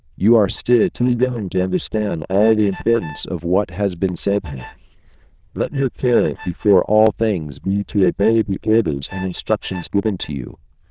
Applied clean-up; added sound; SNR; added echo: neural diffusion model UNIVERSE++.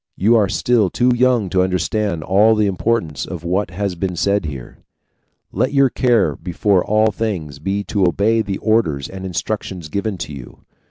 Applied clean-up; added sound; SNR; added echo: none; none; none; none.